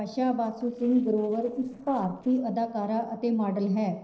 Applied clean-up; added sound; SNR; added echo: neural separator model SepFormer DNS4.